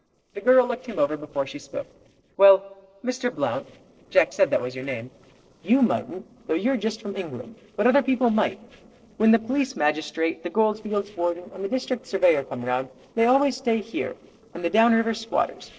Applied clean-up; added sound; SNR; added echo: neural separator model SepFormer DNS4.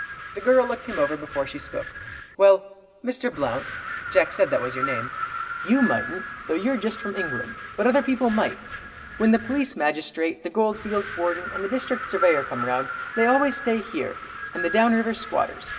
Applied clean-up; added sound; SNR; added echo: none; Wind; 9 dB; reverberation time 1.1 s.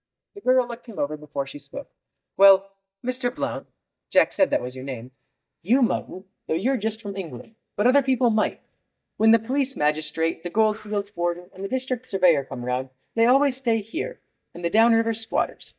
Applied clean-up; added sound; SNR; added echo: neural mask model DeepFilterNet 3.